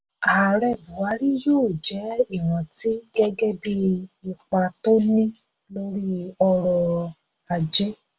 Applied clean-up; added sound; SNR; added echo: none; none; none; none.